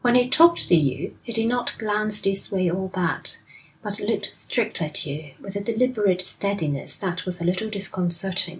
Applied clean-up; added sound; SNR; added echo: none; none; none; none.